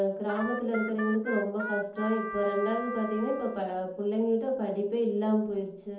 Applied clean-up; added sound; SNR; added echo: none; Harmonica; 9 dB; reverberation time 0.6 s.